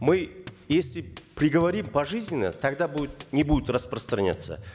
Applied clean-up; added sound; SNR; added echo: none; Drum kit; 18 dB; none.